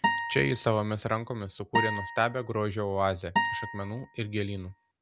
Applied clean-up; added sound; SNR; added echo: none; Acoustic guitar; 3 dB; none.